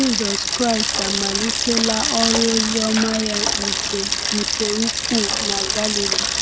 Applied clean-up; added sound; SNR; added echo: none; Bicycle; -2 dB; none.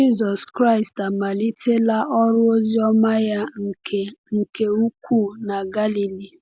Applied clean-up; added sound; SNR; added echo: none; none; none; none.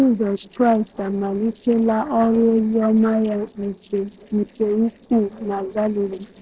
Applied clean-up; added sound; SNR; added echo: neural separator model SepFormer DNS4.